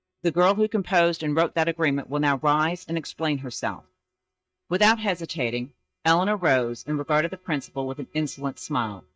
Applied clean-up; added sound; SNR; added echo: neural mask model DeepFilterNet 3.